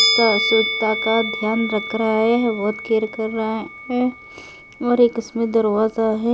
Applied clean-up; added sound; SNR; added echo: none; Musical instrument; 6 dB; none.